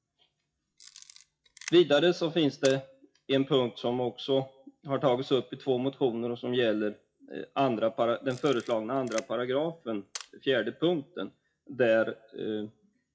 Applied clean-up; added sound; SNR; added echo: classical method WPE with log-MMSE.